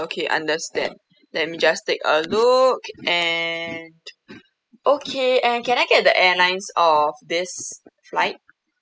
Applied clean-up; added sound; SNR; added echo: classical method spectral subtraction.